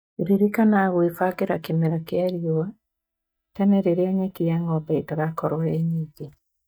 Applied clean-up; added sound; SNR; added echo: neural mask model DeepFilterNet 3.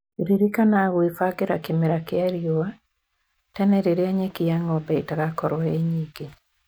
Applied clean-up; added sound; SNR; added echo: none; none; none; none.